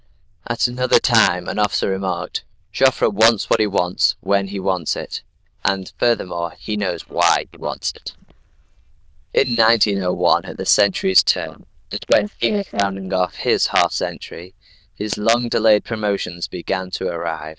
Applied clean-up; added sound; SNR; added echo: neural diffusion model UNIVERSE++.